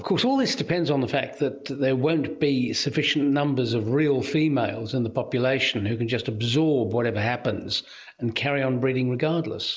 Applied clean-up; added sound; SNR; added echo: none; none; none; none.